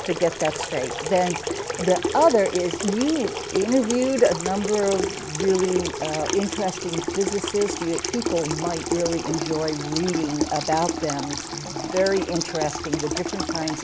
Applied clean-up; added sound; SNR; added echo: none; Sink (filling or washing) / Water tap, faucet; 5 dB; none.